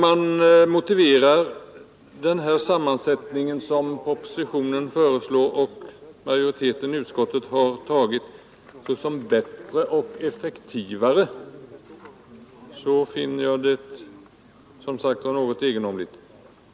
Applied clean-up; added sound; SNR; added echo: none; none; none; none.